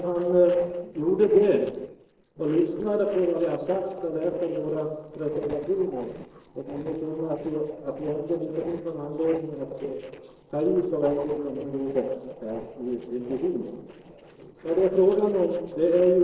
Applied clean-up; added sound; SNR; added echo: neural separator model SepFormer DNS4.